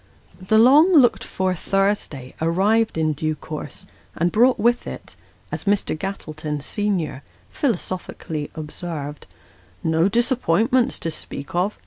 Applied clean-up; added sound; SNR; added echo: none; none; none; none.